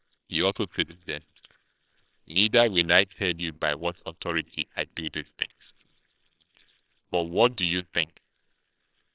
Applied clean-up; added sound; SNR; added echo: neural separator model SepFormer WHAMR!.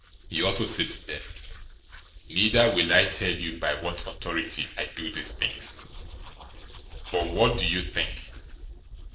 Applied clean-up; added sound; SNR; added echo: neural separator model SepFormer DNS4.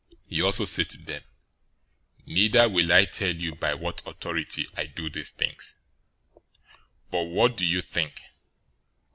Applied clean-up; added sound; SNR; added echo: none; none; none; none.